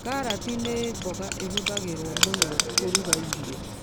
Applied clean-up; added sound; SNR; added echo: none; Writing; -3 dB; none.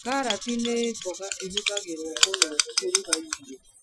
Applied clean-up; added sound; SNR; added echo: classical method Wiener filter.